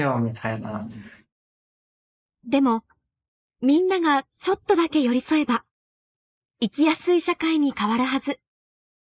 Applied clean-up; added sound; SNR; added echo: neural mask model Resemble Enhance denoiser.